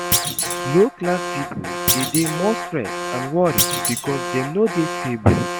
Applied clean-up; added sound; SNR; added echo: none; Thump, thud + Alarm; 2 dB; none.